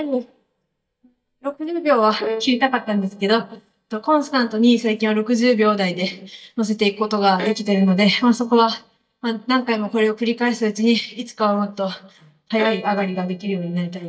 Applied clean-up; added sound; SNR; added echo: neural mask model DeepFilterNet 3.